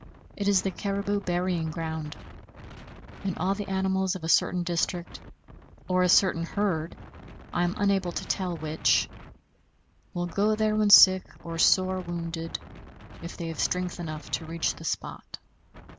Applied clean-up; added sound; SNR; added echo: none; Wind; 16 dB; none.